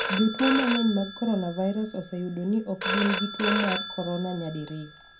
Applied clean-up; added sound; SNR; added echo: none; Telephone; -5 dB; reverberation time 0.2 s.